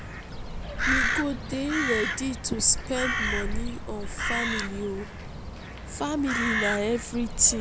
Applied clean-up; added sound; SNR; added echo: none; Crow; 1 dB; none.